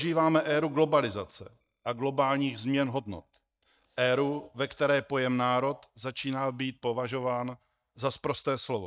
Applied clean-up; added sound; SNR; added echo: neural mask model DeepFilterNet 3.